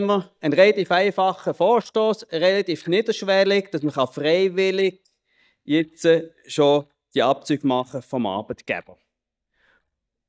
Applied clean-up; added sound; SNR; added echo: neural mask model DeepFilterNet 3.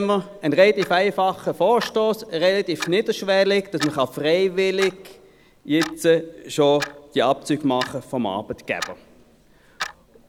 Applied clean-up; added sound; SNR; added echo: none; Clock; 16 dB; none.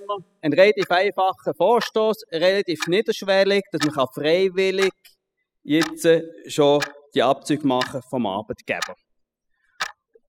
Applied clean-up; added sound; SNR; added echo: classical method spectral subtraction.